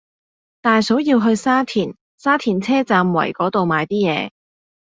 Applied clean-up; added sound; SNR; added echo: none; none; none; none.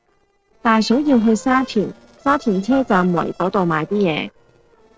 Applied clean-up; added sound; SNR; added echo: neural separator model SepFormer DNS4.